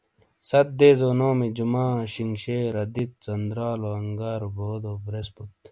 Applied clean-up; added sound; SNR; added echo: none; none; none; none.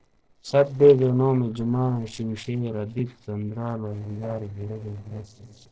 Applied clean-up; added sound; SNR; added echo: neural separator model SepFormer DNS4.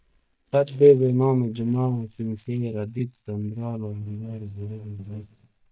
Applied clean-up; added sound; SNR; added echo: neural mask model DeepFilterNet 3.